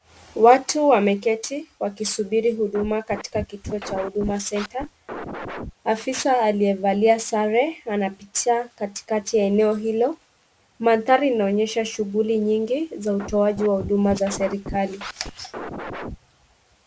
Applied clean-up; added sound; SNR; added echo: none; Scratching (performance technique); 12 dB; none.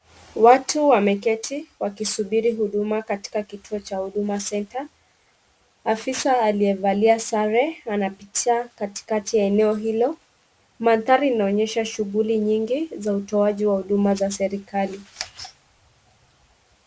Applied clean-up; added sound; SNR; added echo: none; none; none; none.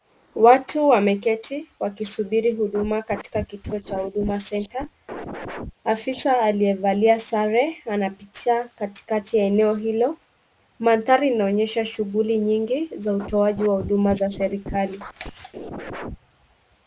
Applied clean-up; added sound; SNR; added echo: neural mask model Resemble Enhance denoiser.